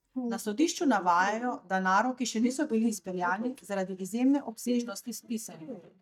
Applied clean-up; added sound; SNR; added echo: neural mask model DeepFilterNet 3.